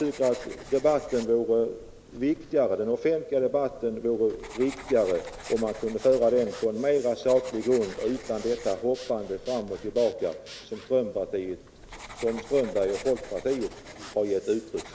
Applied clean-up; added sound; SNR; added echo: none; Zipper (clothing) / Sawing + Writing; 19 dB; none.